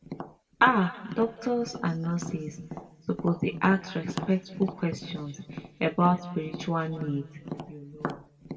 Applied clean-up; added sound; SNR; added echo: none; Tap; 12 dB; reverberation time 1.3 s.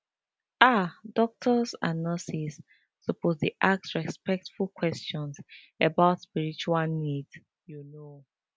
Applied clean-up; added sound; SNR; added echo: none; none; none; none.